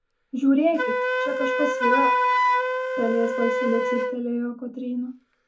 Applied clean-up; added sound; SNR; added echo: none; Wind instrument, woodwind instrument; -1 dB; reverberation time 0.3 s.